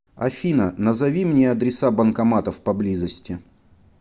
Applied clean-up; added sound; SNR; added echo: none; none; none; none.